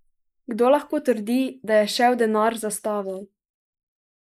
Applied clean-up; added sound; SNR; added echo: neural mask model Resemble Enhance denoiser.